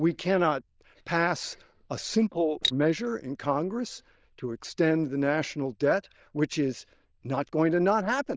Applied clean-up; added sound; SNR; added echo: neural diffusion model UNIVERSE++.